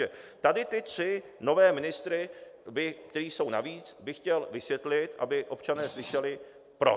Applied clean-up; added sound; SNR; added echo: none; Screech; 15 dB; none.